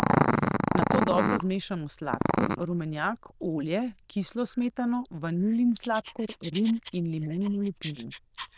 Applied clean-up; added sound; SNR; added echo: neural diffusion model UNIVERSE++.